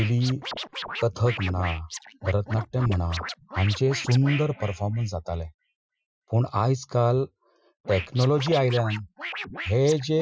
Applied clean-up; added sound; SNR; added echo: classical method Wiener filter.